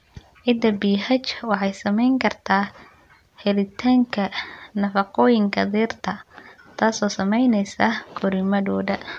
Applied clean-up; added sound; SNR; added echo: none; none; none; none.